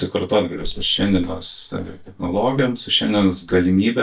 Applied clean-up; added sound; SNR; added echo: neural mask model DeepFilterNet 3.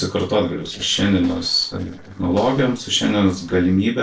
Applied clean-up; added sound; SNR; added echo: neural separator model SepFormer DNS4.